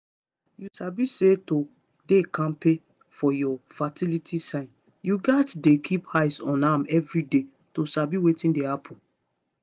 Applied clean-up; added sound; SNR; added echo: none; none; none; none.